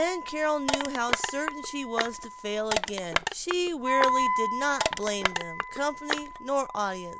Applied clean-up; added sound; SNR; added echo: none; Wind instrument, woodwind instrument + Crushing; 0 dB; none.